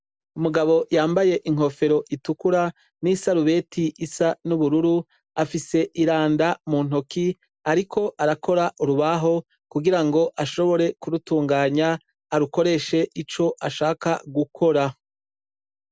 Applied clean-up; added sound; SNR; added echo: none; none; none; none.